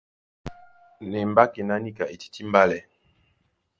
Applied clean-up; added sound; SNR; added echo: none; none; none; none.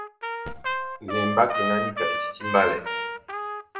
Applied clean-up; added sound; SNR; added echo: none; Trumpet; 2 dB; reverberation time 0.6 s.